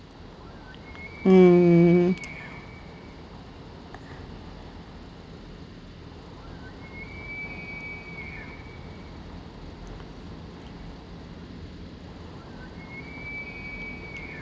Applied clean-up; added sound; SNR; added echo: none; Animal; 15 dB; none.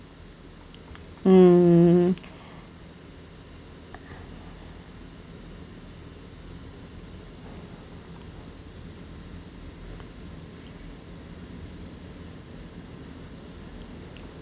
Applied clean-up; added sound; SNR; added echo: none; none; none; none.